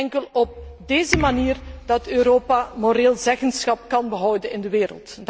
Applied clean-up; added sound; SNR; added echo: none; none; none; none.